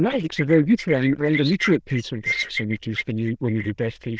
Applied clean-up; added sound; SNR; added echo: neural diffusion model UNIVERSE++.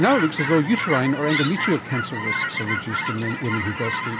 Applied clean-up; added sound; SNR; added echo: none; Chirp, tweet / Fowl; 4 dB; none.